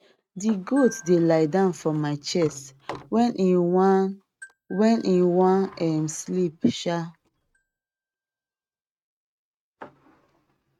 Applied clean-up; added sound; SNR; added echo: neural mask model RNNoise.